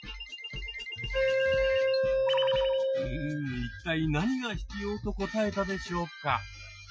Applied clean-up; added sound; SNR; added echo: classical method Wiener filter.